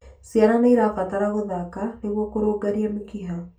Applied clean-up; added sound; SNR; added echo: none; none; none; reverberation time 0.2 s.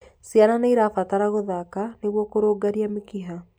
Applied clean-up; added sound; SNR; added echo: none; none; none; none.